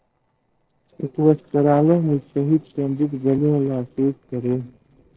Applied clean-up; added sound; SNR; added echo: neural separator model SepFormer DNS4.